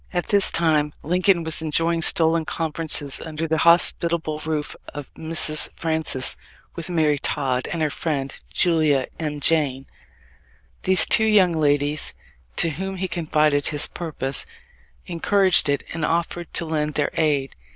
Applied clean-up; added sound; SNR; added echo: neural diffusion model UNIVERSE++.